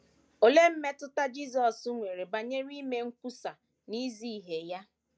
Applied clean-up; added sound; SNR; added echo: none; none; none; none.